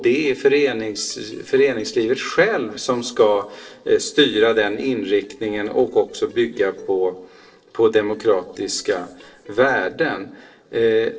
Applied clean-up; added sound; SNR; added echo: neural separator model SepFormer DNS4.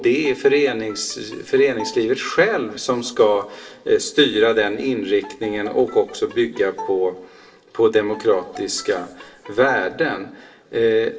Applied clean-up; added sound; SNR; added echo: none; Bowed string instrument; 18 dB; reverberation time 0.8 s.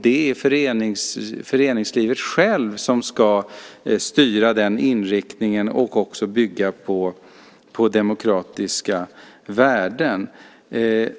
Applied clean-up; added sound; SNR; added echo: none; none; none; none.